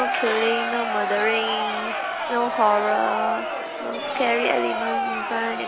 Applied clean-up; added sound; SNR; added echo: none; Crowd; 1 dB; none.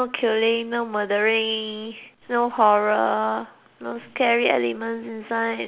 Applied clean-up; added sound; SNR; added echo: none; none; none; none.